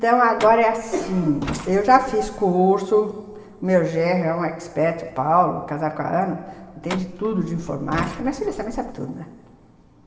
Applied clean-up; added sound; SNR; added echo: none; Truck; 12 dB; reverberation time 2.0 s.